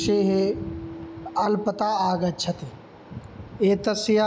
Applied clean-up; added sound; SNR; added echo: none; Keyboard (musical); 15 dB; none.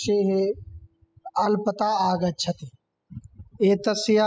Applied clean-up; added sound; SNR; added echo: classical method spectral subtraction.